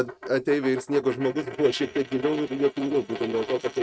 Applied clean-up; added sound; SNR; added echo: neural mask model RNNoise.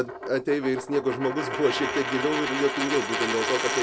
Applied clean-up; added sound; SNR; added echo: none; Coin (dropping); 3 dB; none.